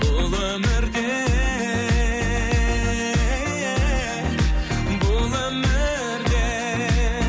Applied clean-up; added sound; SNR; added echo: none; none; none; none.